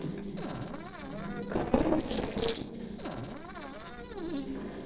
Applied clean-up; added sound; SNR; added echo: neural separator model SepFormer DNS4.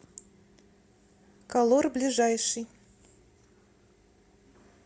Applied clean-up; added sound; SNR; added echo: none; none; none; none.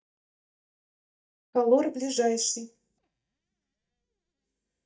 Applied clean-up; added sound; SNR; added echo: neural mask model DeepFilterNet 3.